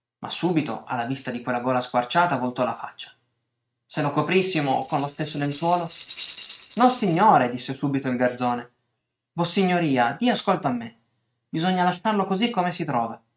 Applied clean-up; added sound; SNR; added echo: neural mask model RNNoise.